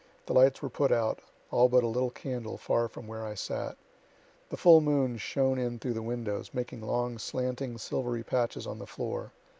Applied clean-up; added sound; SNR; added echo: none; none; none; none.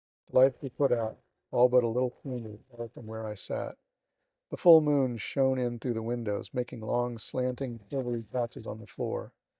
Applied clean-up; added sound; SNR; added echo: neural mask model DeepFilterNet 3.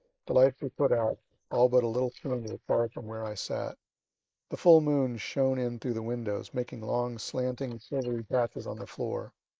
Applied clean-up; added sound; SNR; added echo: neural mask model Resemble Enhance denoiser.